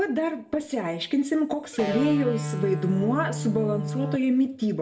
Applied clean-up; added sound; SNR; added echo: none; Electric guitar; 5 dB; reverberation time 0.4 s.